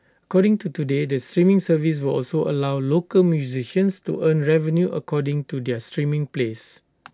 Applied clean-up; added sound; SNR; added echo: none; none; none; none.